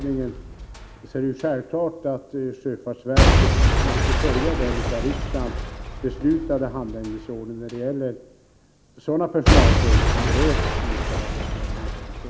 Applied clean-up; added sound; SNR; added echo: none; Shatter / Crushing / Boom; -5 dB; none.